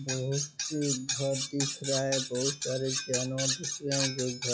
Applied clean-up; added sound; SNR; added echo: classical method log-MMSE.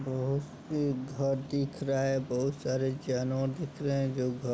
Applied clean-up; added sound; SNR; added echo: none; none; none; none.